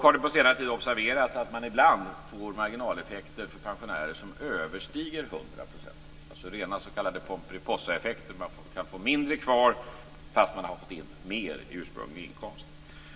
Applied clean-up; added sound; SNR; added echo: none; none; none; reverberation time 0.3 s.